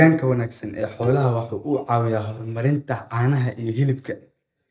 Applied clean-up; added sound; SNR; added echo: neural mask model DeepFilterNet 3.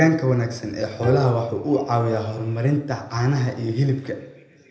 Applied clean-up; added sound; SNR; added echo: none; Bowed string instrument; 11 dB; reverberation time 0.6 s.